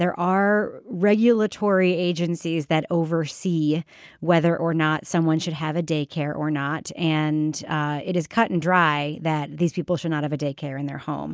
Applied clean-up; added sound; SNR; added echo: none; none; none; none.